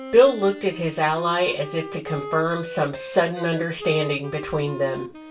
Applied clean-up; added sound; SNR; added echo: none; Wind instrument, woodwind instrument; 12 dB; reverberation time 0.2 s.